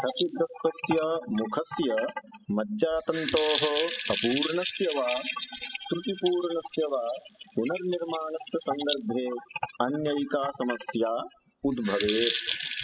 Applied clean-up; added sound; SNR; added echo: classical method spectral subtraction.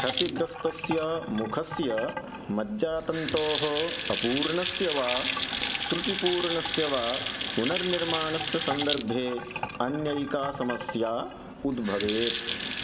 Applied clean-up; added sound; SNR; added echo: none; Sink (filling or washing) / Water tap, faucet / Splash, splatter; 4 dB; none.